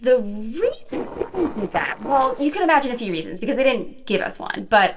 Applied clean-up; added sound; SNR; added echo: neural separator model SepFormer DNS4.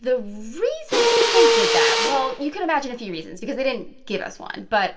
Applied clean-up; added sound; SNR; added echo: none; Mechanisms; -4 dB; reverberation time 0.5 s.